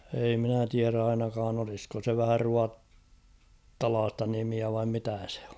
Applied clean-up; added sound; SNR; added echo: none; none; none; none.